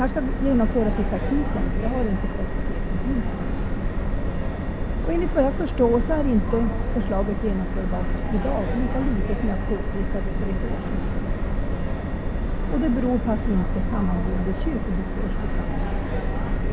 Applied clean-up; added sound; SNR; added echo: none; Subway, metro, underground; -3 dB; none.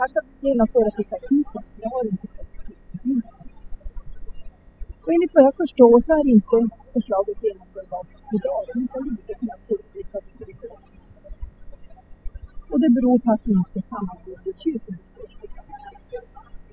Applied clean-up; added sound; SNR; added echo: classical method spectral subtraction.